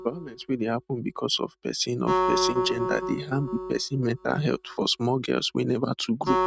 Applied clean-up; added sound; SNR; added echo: neural mask model RNNoise.